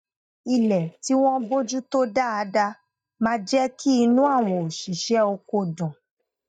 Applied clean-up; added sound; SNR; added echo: neural mask model DeepFilterNet 3.